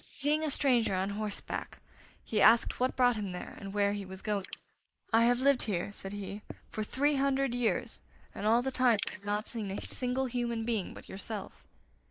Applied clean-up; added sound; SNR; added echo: neural mask model Resemble Enhance denoiser.